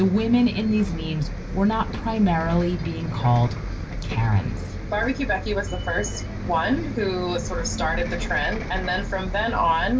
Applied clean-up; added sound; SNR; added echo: none; Bus; 5 dB; reverberation time 0.2 s.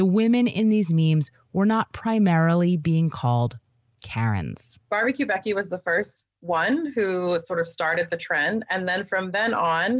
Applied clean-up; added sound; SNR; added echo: none; none; none; none.